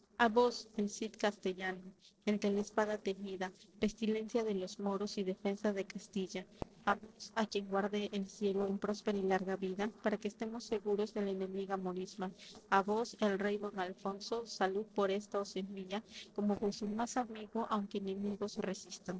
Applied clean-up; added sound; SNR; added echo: neural separator model SepFormer DNS4.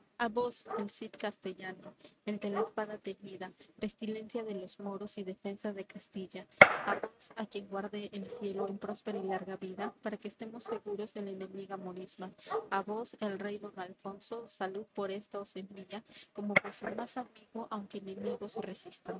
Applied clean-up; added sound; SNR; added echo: neural mask model RNNoise.